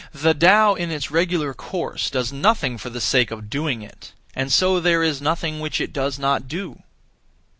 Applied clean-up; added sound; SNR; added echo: none; none; none; none.